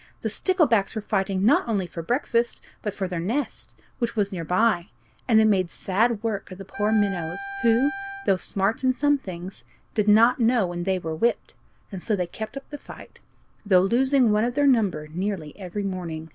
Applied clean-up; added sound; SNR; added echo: none; Wind instrument, woodwind instrument; 11 dB; none.